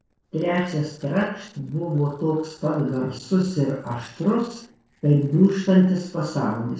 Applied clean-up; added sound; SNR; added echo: neural separator model SepFormer DNS4.